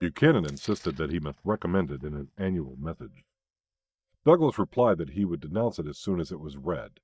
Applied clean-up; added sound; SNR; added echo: neural mask model DeepFilterNet 3.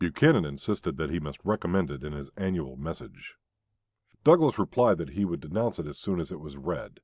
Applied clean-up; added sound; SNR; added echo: none; none; none; none.